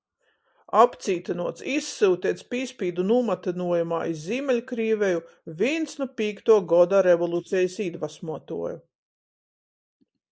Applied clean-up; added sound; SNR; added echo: neural mask model Resemble Enhance denoiser.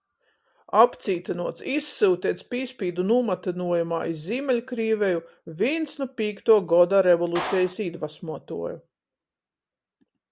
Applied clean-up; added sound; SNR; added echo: none; Clapping; 13 dB; none.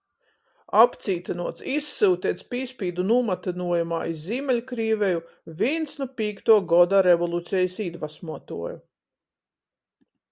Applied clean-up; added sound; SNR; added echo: none; none; none; none.